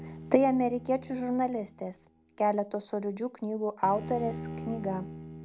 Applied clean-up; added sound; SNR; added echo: none; Bowed string instrument; 13 dB; none.